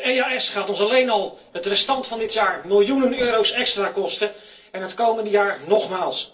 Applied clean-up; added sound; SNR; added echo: neural separator model SepFormer DNS4.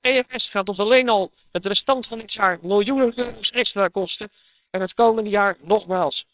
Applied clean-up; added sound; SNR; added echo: neural separator model SepFormer WHAMR!.